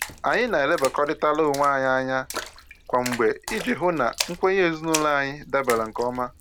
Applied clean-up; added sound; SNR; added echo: none; Splash, splatter; 13 dB; none.